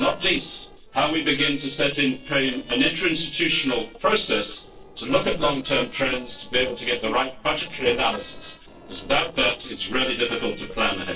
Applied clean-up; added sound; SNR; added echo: neural separator model SepFormer DNS4.